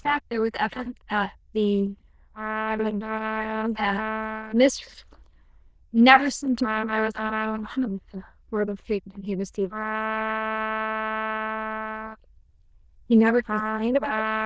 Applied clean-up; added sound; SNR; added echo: neural diffusion model UNIVERSE++.